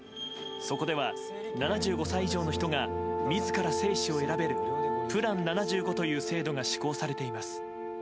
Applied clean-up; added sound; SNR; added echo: none; none; none; none.